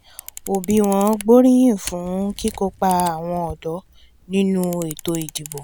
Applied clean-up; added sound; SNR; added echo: none; Camera; 17 dB; none.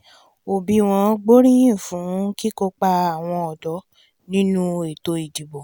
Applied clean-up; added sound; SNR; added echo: none; none; none; none.